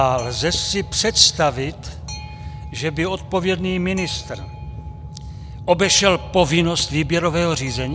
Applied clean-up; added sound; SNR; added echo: none; Boat, Water vehicle; 12 dB; none.